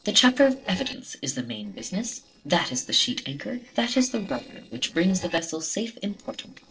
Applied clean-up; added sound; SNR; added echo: neural separator model SepFormer DNS4.